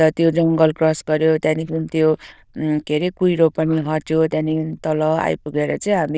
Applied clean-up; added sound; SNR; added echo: neural diffusion model UNIVERSE++.